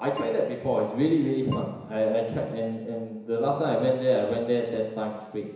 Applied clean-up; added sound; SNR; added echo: none; Keyboard (musical); 19 dB; reverberation time 1.0 s.